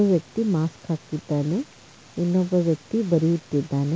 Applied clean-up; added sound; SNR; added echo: none; none; none; none.